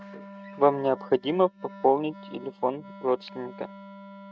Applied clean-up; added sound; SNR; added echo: neural mask model RNNoise.